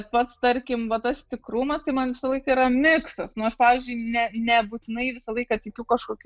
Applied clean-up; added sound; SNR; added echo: none; none; none; none.